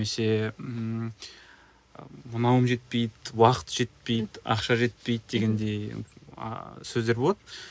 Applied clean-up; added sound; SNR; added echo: none; none; none; none.